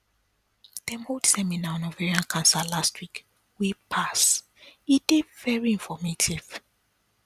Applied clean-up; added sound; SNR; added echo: none; none; none; none.